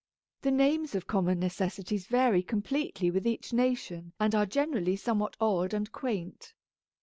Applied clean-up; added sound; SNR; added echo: none; none; none; none.